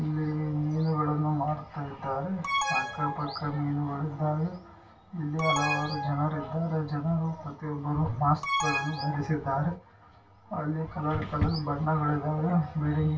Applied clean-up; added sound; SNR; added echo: none; Alarm; 3 dB; reverberation time 0.2 s.